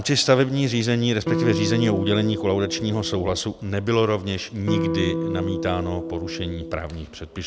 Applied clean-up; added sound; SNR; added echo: none; Electric guitar; 3 dB; none.